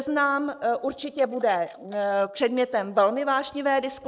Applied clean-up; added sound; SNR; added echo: neural mask model Resemble Enhance denoiser.